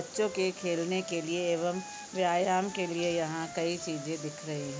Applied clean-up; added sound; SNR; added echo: none; Wind instrument, woodwind instrument; 16 dB; none.